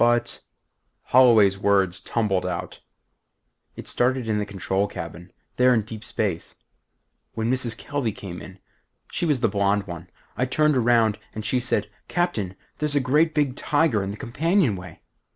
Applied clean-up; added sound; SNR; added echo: none; none; none; none.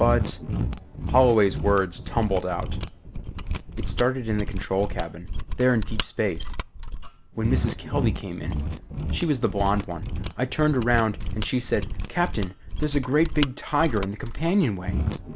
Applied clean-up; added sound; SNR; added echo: none; Mechanisms; 3 dB; none.